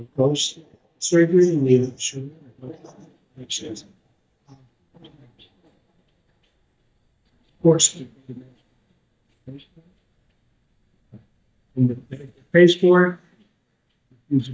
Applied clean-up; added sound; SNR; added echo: neural mask model DeepFilterNet 3.